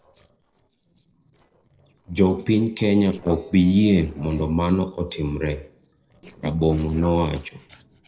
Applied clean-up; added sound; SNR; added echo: neural separator model SepFormer DNS4.